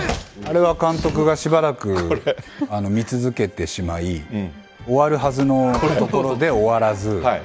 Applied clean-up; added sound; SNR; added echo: none; none; none; none.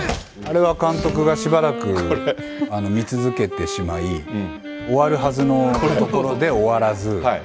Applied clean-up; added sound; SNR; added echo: none; Wind instrument, woodwind instrument; 10 dB; none.